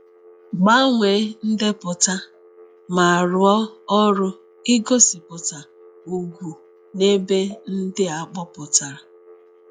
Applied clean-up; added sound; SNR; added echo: classical method log-MMSE.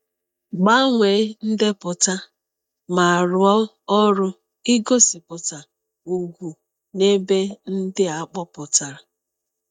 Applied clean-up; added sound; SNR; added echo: neural mask model DeepFilterNet 3.